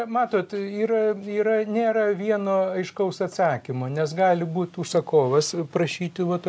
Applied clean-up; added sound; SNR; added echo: none; none; none; none.